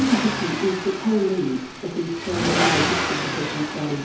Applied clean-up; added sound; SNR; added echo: none; Accelerating, revving, vroom; 2 dB; reverberation time 2.4 s.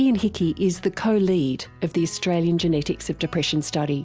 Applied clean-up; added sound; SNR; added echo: none; none; none; none.